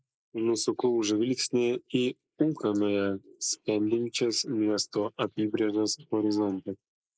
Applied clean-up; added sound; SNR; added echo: neural mask model Resemble Enhance denoiser.